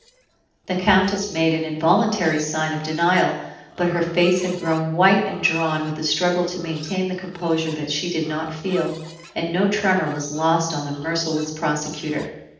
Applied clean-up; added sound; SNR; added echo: neural separator model SepFormer DNS4.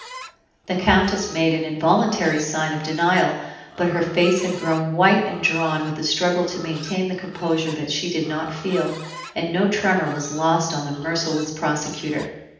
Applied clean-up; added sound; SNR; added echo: none; Livestock, farm animals, working animals; 19 dB; reverberation time 0.8 s.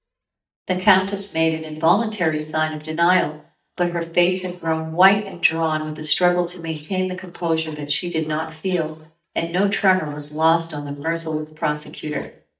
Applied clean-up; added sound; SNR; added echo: neural mask model DeepFilterNet 3.